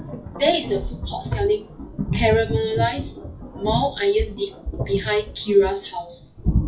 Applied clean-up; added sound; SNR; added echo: classical method WPE with log-MMSE.